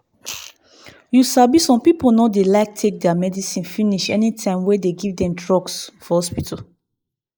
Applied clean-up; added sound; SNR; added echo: neural mask model Resemble Enhance denoiser.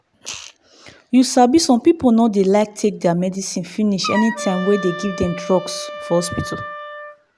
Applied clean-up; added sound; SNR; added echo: none; Wind instrument, woodwind instrument; 10 dB; none.